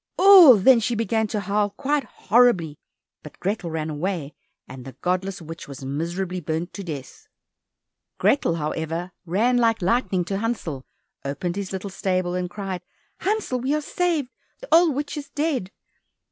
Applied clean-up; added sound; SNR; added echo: none; none; none; none.